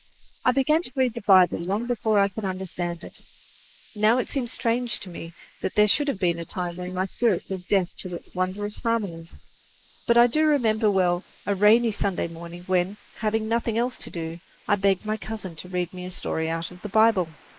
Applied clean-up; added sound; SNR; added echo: neural mask model Resemble Enhance denoiser.